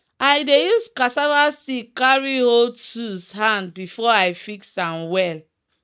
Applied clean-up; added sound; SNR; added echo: neural mask model RNNoise.